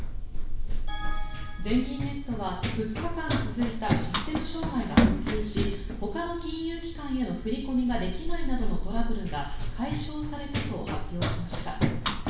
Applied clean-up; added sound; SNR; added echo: none; Run; -4 dB; reverberation time 0.7 s.